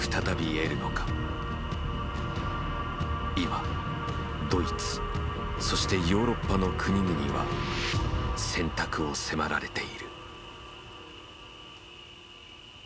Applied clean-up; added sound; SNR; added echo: none; Cricket; 19 dB; none.